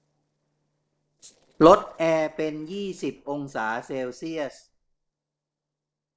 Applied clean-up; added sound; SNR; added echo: neural separator model SepFormer DNS4.